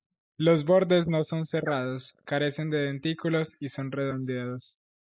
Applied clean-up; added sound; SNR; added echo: neural mask model Resemble Enhance denoiser.